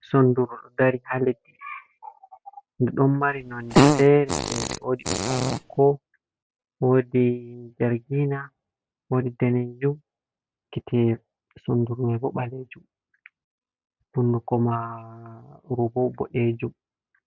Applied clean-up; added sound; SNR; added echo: none; Fart; -2 dB; none.